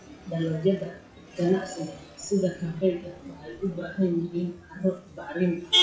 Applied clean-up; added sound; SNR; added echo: classical method WPE with log-MMSE.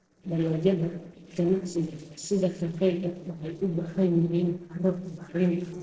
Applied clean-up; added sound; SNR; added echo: neural separator model SepFormer DNS4.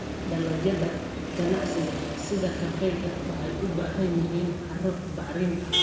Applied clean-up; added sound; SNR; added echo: none; Motor vehicle (road); 4 dB; reverberation time 1.2 s.